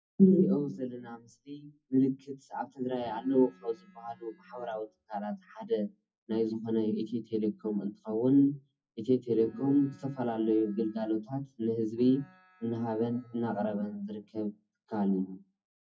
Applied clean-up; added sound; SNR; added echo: classical method WPE with log-MMSE.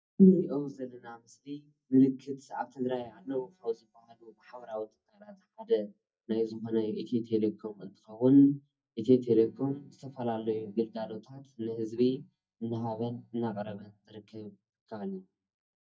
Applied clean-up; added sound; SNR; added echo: neural mask model DeepFilterNet 3.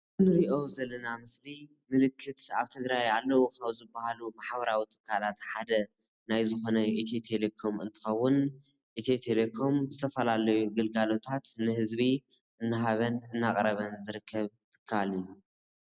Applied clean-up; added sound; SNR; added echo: none; none; none; none.